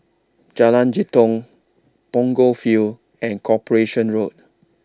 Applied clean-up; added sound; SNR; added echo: none; none; none; none.